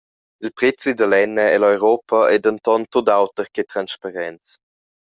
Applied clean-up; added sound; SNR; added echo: none; none; none; none.